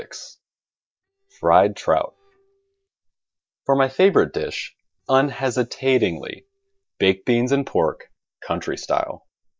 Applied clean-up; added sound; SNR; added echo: neural mask model DeepFilterNet 3.